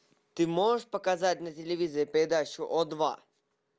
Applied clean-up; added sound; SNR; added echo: none; none; none; none.